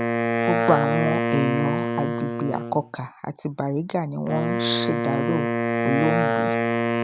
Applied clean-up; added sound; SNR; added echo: none; Wind instrument, woodwind instrument; -2 dB; none.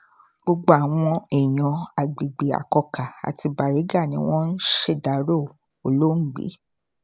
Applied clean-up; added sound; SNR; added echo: none; none; none; none.